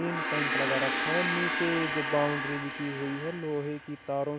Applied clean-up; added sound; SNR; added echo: none; Gong; 0 dB; none.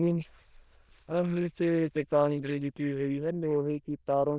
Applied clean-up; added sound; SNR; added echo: neural diffusion model UNIVERSE++.